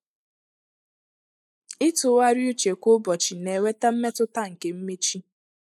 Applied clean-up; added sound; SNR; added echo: neural mask model Resemble Enhance denoiser.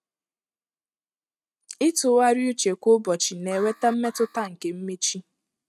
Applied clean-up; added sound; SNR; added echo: neural mask model RNNoise.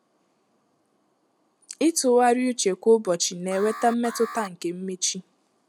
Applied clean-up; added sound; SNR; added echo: none; Alarm; 14 dB; none.